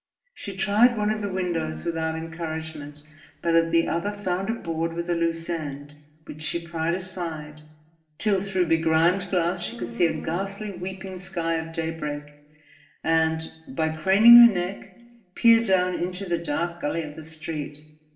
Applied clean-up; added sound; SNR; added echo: neural separator model SepFormer DNS4.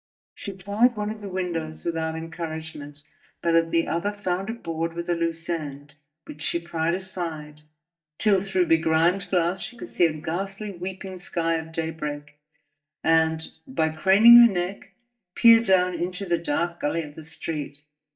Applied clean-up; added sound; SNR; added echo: neural mask model DeepFilterNet 3.